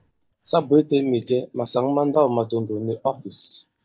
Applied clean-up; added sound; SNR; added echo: neural mask model DeepFilterNet 3.